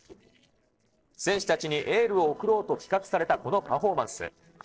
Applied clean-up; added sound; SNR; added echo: neural separator model SepFormer DNS4.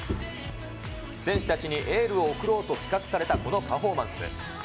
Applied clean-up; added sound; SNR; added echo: none; Bowed string instrument; 11 dB; none.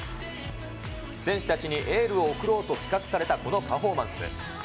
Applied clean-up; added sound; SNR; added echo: none; none; none; none.